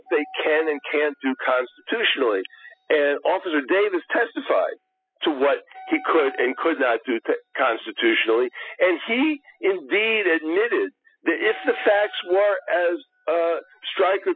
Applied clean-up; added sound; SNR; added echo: classical method spectral subtraction.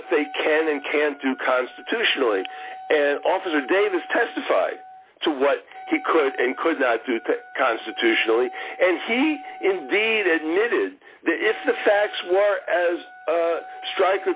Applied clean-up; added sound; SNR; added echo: none; Wind instrument, woodwind instrument; 18 dB; none.